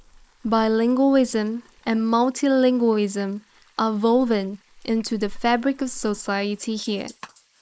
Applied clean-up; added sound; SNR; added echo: neural mask model Resemble Enhance denoiser.